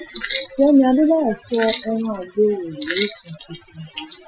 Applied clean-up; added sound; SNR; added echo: classical method Wiener filter.